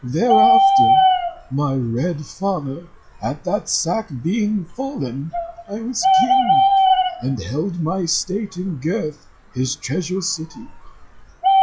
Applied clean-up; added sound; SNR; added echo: classical method log-MMSE.